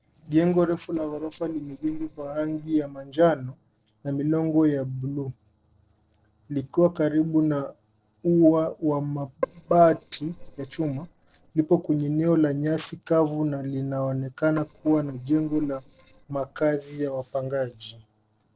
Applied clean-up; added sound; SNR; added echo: neural separator model SepFormer DNS4.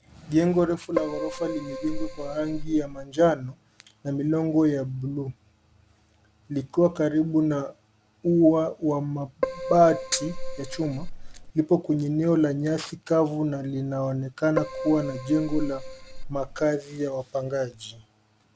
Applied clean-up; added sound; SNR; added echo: none; Keyboard (musical); 6 dB; none.